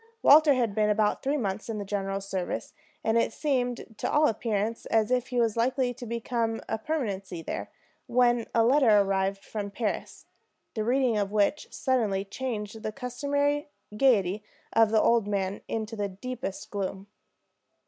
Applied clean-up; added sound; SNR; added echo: none; none; none; none.